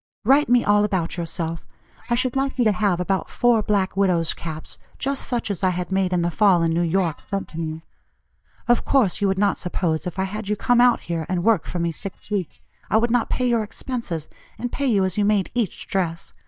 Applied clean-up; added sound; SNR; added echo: neural mask model DeepFilterNet 3.